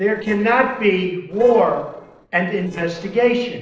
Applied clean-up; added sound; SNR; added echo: neural separator model SepFormer DNS4.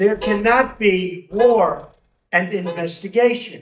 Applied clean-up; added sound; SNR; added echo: neural mask model DeepFilterNet 3.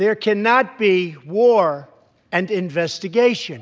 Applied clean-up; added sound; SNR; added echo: none; none; none; none.